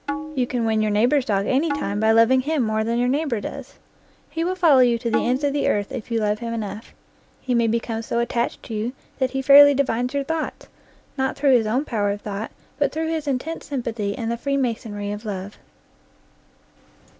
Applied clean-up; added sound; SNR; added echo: none; Tabla; 11 dB; none.